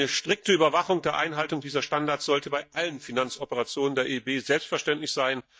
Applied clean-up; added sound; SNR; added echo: neural mask model DeepFilterNet 3.